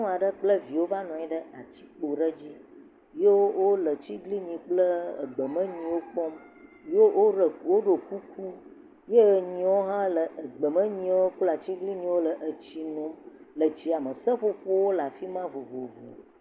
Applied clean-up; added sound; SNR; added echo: none; none; none; none.